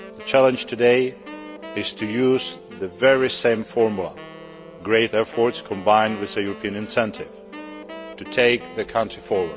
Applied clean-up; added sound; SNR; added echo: none; Musical instrument + Wind instrument, woodwind instrument; 16 dB; none.